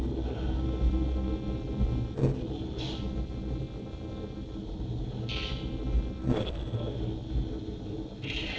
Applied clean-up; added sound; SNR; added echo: neural separator model SepFormer DNS4.